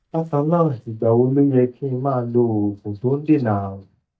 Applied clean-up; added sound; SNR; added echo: neural mask model DeepFilterNet 3.